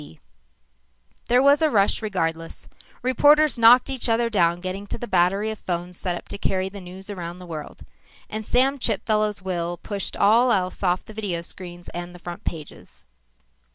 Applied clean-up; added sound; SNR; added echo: none; none; none; none.